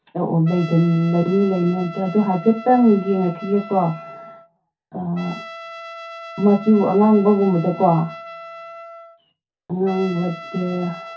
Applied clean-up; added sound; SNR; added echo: none; Trumpet; 16 dB; reverberation time 0.3 s.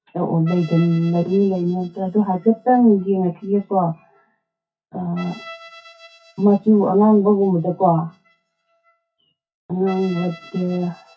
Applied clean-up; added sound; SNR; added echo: classical method WPE with log-MMSE.